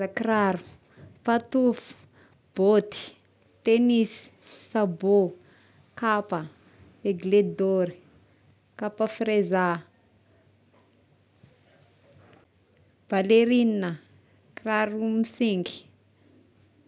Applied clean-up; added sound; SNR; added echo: none; none; none; none.